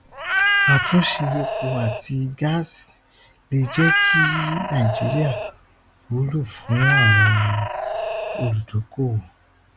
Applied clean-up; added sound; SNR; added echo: none; Meow; -1 dB; none.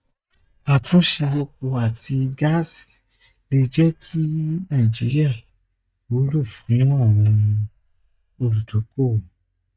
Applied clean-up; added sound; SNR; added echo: neural mask model DeepFilterNet 3.